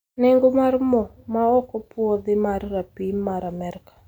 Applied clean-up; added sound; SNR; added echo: none; none; none; none.